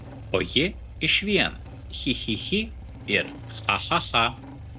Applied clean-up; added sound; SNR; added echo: none; Engine starting / Motorcycle; 12 dB; none.